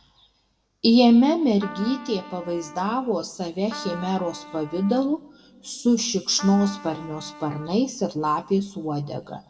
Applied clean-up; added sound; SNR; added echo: none; Trumpet; 17 dB; reverberation time 0.7 s.